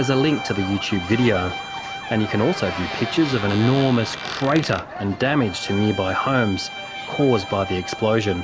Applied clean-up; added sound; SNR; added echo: none; Bowed string instrument + Squeak; 11 dB; none.